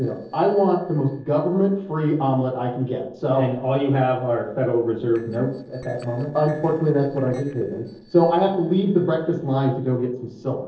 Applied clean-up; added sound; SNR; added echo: neural separator model SepFormer DNS4.